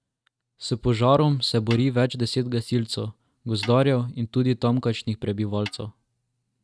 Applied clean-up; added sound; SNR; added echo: neural mask model RNNoise.